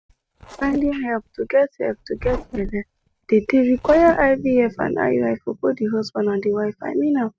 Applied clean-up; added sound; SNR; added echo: neural mask model RNNoise.